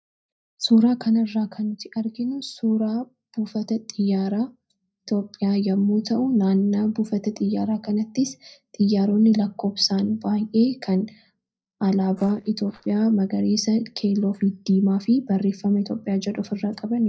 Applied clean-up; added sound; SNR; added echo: neural mask model DeepFilterNet 3.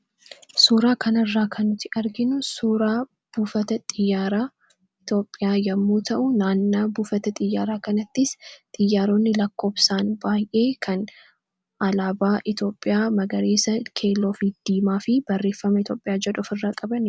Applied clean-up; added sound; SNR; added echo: none; none; none; none.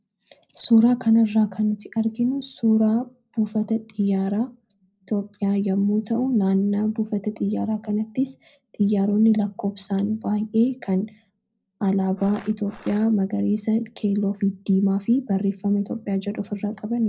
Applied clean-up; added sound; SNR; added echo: neural separator model SepFormer DNS4.